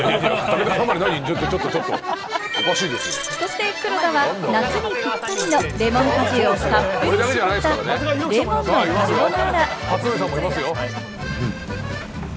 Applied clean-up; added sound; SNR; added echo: none; Keys jangling; 12 dB; none.